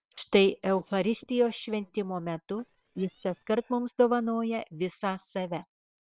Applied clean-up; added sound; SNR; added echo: neural separator model SepFormer WHAM!.